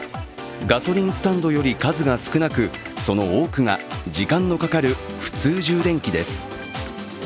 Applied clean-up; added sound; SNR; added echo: none; none; none; none.